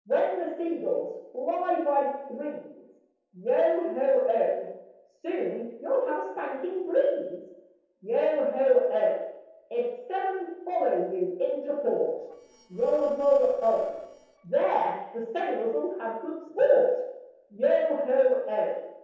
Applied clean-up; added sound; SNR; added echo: neural separator model SepFormer DNS4.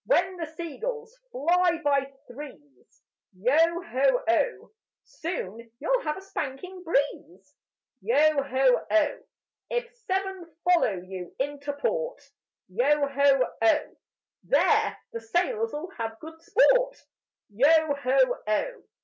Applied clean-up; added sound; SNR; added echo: none; none; none; none.